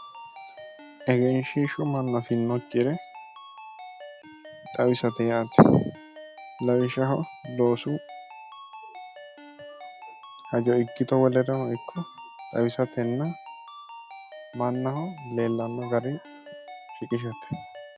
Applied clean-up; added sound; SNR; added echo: none; Ringtone; 16 dB; none.